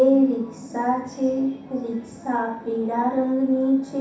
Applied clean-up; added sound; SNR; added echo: none; none; none; reverberation time 0.7 s.